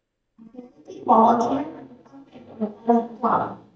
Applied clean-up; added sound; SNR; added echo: neural mask model DeepFilterNet 3.